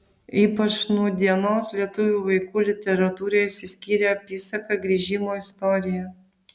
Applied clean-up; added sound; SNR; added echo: none; none; none; none.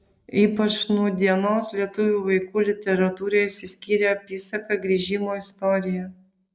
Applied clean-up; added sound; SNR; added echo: neural mask model Resemble Enhance denoiser.